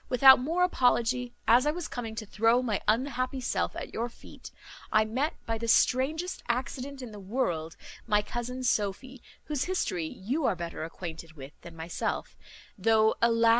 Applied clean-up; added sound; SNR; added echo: none; none; none; none.